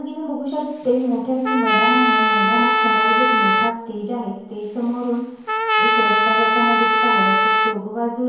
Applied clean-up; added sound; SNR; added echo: none; Trumpet; -5 dB; reverberation time 1.0 s.